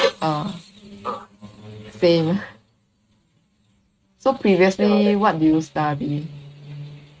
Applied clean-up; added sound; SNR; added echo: neural mask model RNNoise.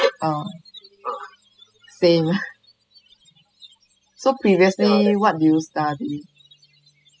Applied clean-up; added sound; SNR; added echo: classical method spectral subtraction.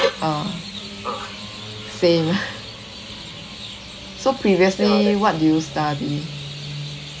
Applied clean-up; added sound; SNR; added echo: none; Chirp, tweet; 15 dB; none.